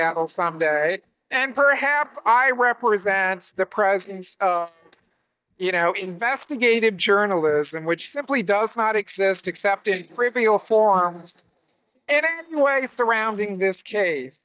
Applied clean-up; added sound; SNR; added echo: neural mask model DeepFilterNet 3.